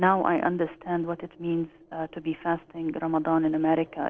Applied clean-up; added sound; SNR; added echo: neural separator model SepFormer DNS4.